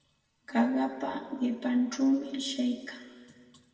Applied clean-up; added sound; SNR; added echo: none; none; none; reverberation time 1.6 s.